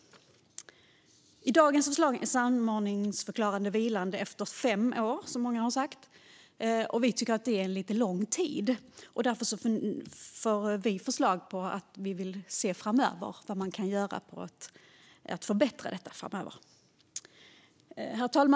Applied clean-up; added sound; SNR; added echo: none; none; none; none.